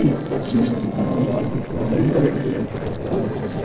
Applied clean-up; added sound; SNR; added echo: neural separator model SepFormer DNS4.